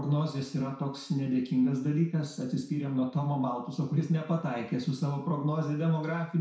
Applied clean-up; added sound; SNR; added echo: none; none; none; reverberation time 0.6 s.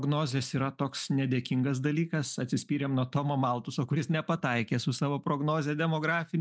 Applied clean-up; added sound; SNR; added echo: none; none; none; none.